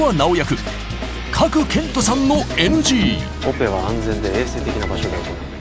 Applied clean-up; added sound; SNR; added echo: none; Musical instrument; 10 dB; none.